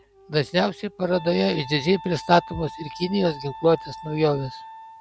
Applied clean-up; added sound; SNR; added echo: none; Wind instrument, woodwind instrument; 16 dB; none.